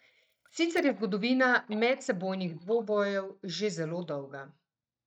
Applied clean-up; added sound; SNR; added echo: neural mask model DeepFilterNet 3.